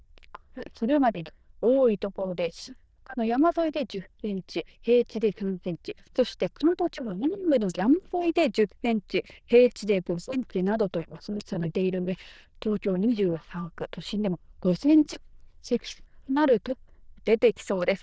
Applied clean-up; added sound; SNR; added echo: neural diffusion model UNIVERSE++.